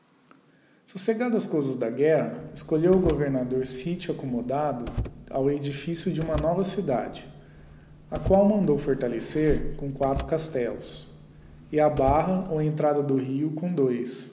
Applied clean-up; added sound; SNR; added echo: none; Vehicle + Car; 11 dB; none.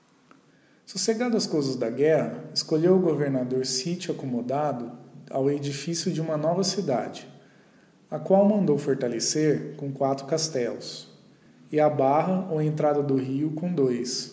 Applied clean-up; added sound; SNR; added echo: none; none; none; none.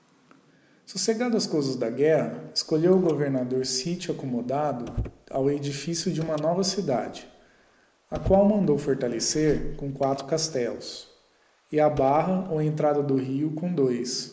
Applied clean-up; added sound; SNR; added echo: neural mask model Resemble Enhance denoiser.